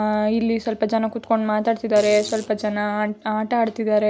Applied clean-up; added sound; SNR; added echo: none; Fart; 19 dB; none.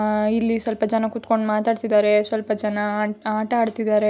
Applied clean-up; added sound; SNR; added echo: none; none; none; none.